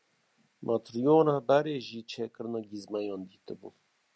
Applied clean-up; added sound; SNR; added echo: none; none; none; none.